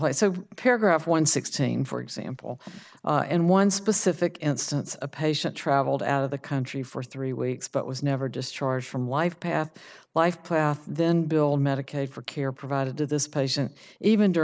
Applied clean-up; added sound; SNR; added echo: none; none; none; none.